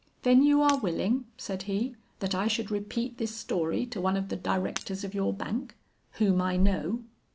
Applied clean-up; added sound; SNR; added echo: none; Shatter; 18 dB; none.